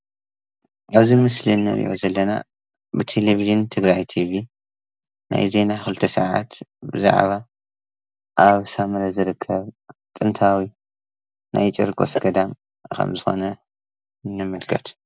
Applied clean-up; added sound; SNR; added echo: none; none; none; none.